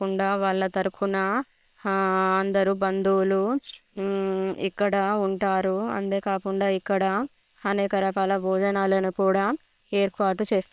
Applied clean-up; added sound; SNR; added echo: neural separator model SepFormer WHAM!.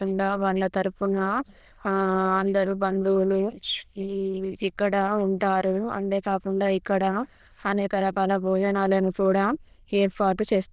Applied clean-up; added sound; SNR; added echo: neural diffusion model UNIVERSE++.